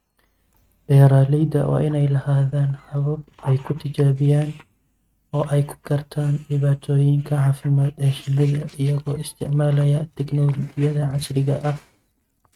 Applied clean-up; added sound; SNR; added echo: neural mask model RNNoise.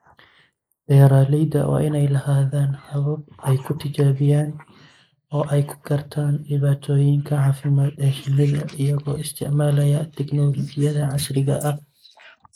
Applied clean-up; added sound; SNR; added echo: neural mask model Resemble Enhance denoiser.